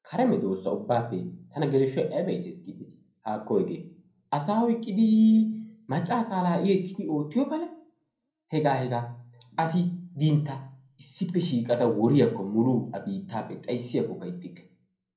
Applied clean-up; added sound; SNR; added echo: none; none; none; reverberation time 0.6 s.